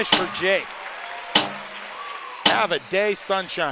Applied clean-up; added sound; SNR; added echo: none; Snare drum; 0 dB; none.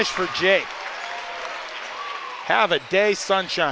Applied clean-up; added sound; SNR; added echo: none; none; none; none.